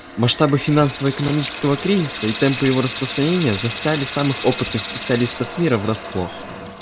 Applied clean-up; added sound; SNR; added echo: none; Sink (filling or washing) / Water tap, faucet; 10 dB; none.